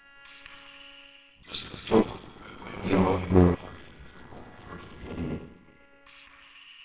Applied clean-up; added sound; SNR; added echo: neural separator model SepFormer WHAMR!.